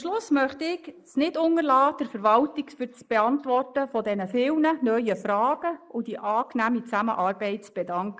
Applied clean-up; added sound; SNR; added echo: neural mask model Resemble Enhance denoiser.